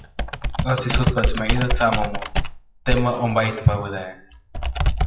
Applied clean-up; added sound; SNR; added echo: classical method WPE with log-MMSE.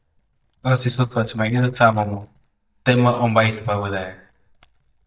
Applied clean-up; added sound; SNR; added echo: neural mask model DeepFilterNet 3.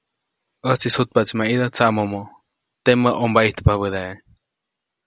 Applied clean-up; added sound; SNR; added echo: none; none; none; none.